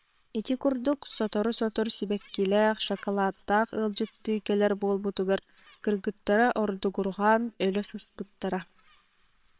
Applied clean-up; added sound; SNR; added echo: neural separator model SepFormer WHAMR!.